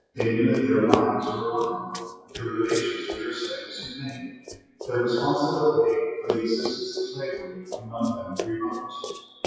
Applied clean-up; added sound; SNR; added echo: classical method WPE with log-MMSE.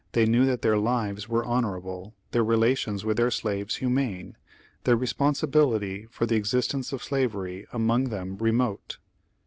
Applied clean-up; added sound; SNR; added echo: none; none; none; none.